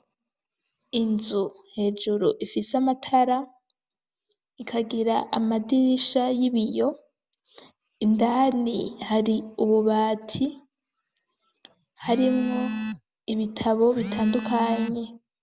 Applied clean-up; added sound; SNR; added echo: none; none; none; none.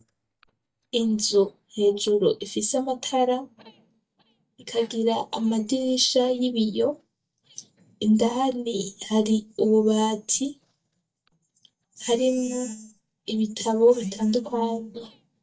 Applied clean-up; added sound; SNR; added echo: neural mask model DeepFilterNet 3.